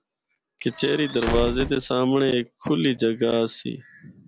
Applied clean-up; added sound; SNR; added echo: none; Squeak / Slam / Wood; 6 dB; none.